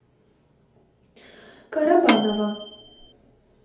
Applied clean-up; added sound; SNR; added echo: none; Microwave oven / Bell; 0 dB; reverberation time 2.0 s.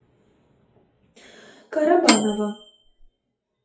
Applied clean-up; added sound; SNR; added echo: classical method WPE with log-MMSE.